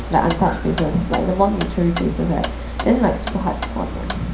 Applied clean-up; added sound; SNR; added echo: none; Clock; 5 dB; reverberation time 0.5 s.